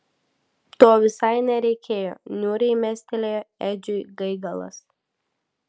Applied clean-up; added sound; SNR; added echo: none; none; none; none.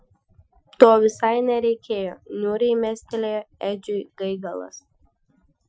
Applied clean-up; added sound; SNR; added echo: classical method Wiener filter.